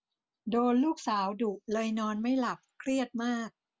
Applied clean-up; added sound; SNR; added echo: none; none; none; none.